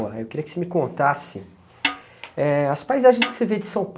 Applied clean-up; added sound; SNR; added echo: none; Snare drum; 6 dB; none.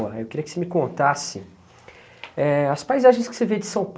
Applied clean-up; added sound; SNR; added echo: none; none; none; none.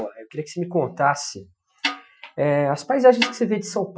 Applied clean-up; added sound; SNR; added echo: classical method Wiener filter.